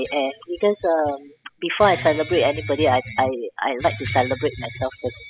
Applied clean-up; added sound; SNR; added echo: classical method spectral subtraction.